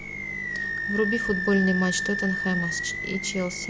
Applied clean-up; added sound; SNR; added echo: none; Animal; 3 dB; none.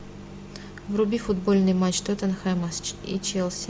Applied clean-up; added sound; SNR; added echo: none; none; none; none.